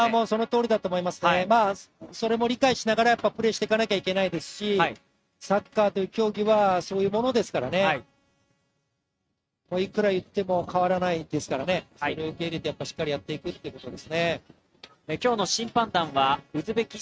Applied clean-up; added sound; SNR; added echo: neural mask model RNNoise.